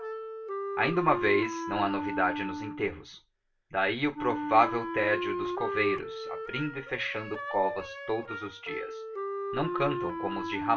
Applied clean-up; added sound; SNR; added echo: none; Wind instrument, woodwind instrument; 4 dB; reverberation time 0.2 s.